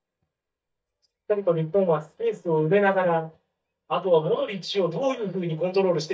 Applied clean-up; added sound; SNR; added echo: neural mask model DeepFilterNet 3.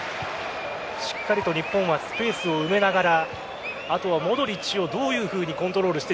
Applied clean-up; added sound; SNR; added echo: none; none; none; none.